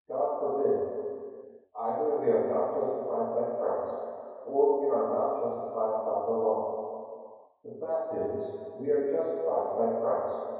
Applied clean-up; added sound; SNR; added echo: none; none; none; reverberation time 2.2 s.